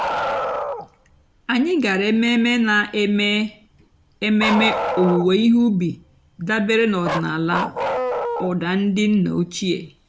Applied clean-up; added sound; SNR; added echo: none; Bark; 8 dB; none.